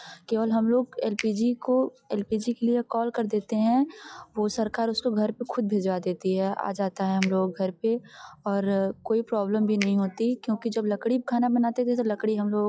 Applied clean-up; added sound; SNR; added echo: classical method log-MMSE.